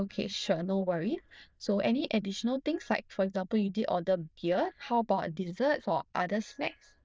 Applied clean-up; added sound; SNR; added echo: neural diffusion model UNIVERSE++.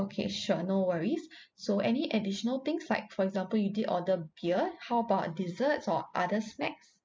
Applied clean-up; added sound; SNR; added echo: none; none; none; none.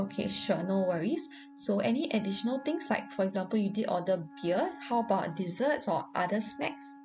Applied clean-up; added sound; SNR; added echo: none; Wind instrument, woodwind instrument; 18 dB; none.